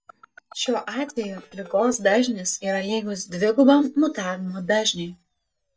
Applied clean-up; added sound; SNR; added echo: neural mask model DeepFilterNet 3.